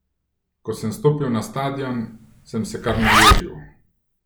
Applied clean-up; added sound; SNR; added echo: none; Zipper (clothing); -4 dB; none.